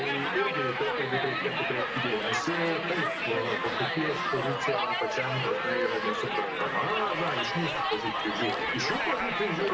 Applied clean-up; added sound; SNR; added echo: none; Crowd; -2 dB; none.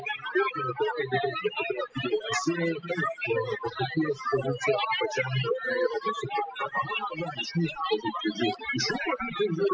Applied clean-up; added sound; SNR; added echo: classical method spectral subtraction.